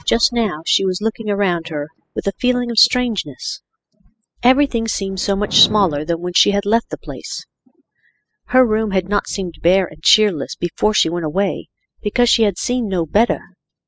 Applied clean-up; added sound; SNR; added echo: classical method spectral subtraction.